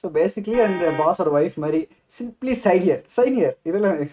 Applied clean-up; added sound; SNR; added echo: neural mask model RNNoise.